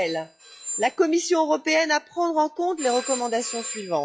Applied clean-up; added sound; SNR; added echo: classical method log-MMSE.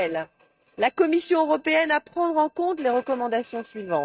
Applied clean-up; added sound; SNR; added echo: neural mask model RNNoise.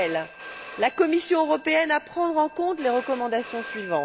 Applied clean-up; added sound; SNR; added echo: none; Telephone; 9 dB; none.